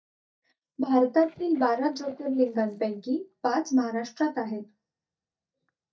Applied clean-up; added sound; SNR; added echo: neural mask model DeepFilterNet 3.